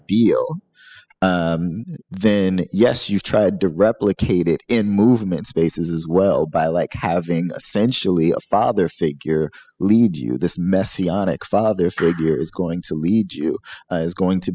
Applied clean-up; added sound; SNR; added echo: classical method spectral subtraction.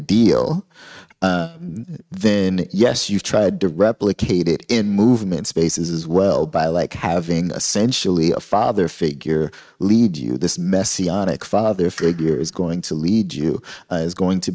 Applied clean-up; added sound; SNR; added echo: neural mask model RNNoise.